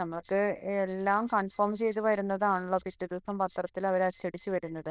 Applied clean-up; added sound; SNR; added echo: neural diffusion model UNIVERSE++.